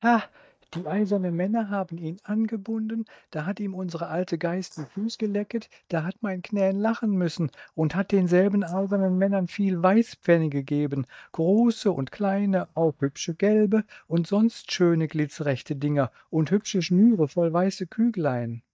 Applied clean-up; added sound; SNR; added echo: neural mask model DeepFilterNet 3.